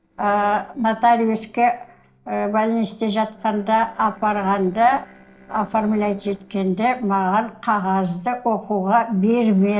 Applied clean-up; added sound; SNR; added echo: neural separator model SepFormer DNS4.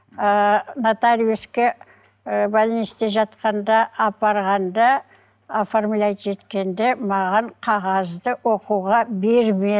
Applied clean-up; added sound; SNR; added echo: none; none; none; none.